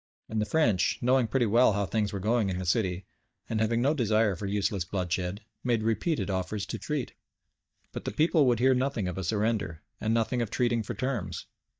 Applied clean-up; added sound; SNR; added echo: neural mask model DeepFilterNet 3.